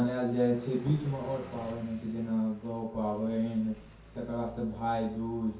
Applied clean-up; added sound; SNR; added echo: none; Car passing by; 19 dB; reverberation time 0.6 s.